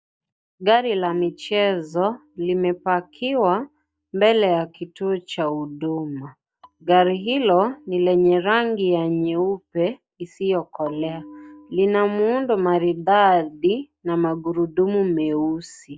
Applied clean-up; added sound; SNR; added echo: neural mask model DeepFilterNet 3.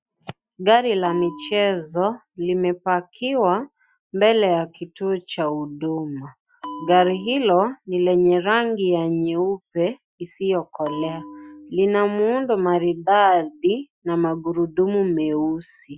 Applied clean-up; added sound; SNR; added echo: classical method Wiener filter.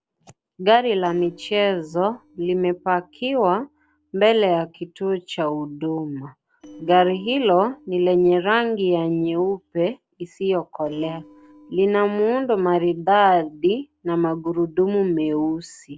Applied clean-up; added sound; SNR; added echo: neural separator model SepFormer DNS4.